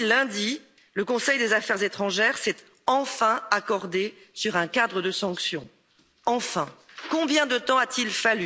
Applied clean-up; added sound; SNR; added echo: none; none; none; none.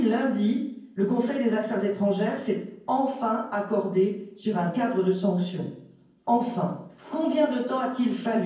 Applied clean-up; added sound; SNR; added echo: none; none; none; reverberation time 0.9 s.